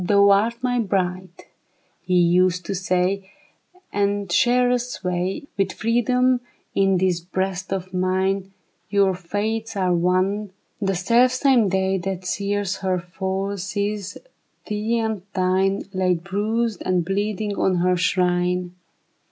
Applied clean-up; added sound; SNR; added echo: none; none; none; none.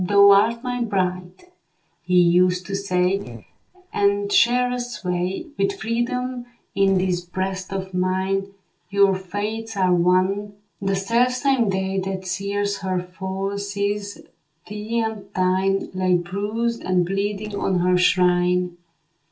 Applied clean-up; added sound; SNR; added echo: neural separator model SepFormer DNS4.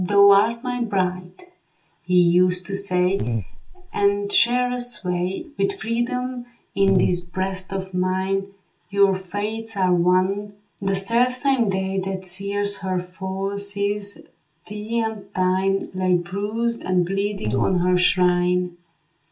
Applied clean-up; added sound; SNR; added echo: none; Buzz; 5 dB; reverberation time 0.2 s.